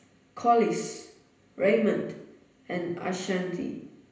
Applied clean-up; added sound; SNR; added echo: none; none; none; reverberation time 0.8 s.